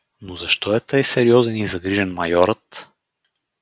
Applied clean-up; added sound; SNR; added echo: none; none; none; none.